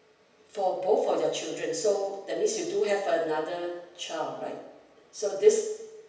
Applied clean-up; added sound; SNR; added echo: none; none; none; reverberation time 0.9 s.